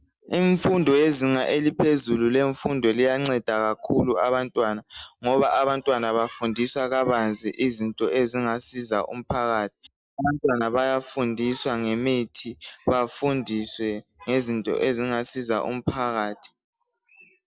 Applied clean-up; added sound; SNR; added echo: none; none; none; none.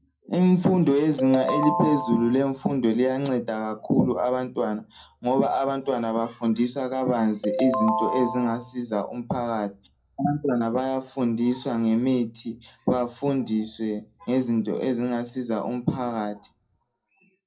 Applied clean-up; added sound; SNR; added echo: none; Ringtone; 4 dB; reverberation time 0.2 s.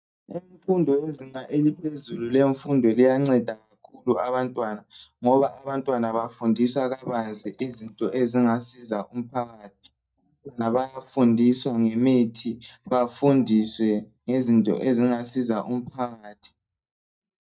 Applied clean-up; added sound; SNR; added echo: neural mask model DeepFilterNet 3.